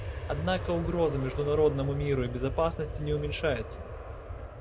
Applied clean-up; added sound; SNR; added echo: none; Aircraft; 7 dB; none.